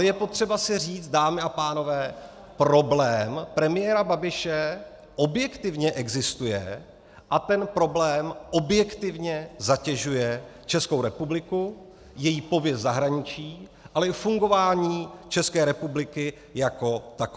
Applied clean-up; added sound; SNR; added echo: none; none; none; none.